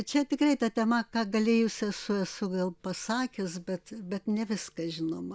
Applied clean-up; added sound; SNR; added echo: none; none; none; none.